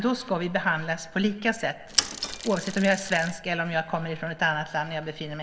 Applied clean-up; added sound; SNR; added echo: none; Mechanisms / Bicycle; 4 dB; reverberation time 0.3 s.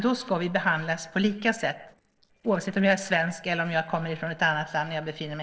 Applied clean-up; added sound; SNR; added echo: neural separator model SepFormer DNS4.